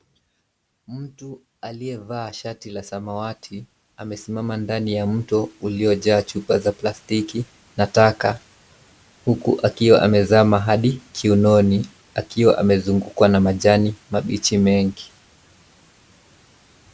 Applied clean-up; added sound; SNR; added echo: none; none; none; none.